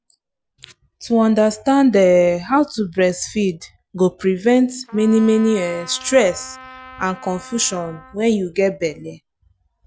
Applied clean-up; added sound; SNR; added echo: none; Trumpet; 20 dB; none.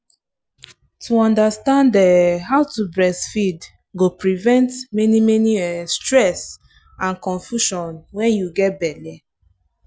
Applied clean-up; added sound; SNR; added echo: none; none; none; none.